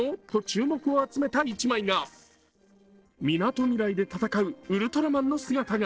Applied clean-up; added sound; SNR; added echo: neural separator model SepFormer DNS4.